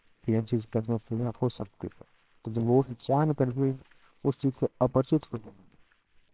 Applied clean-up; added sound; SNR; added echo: neural separator model SepFormer WHAMR!.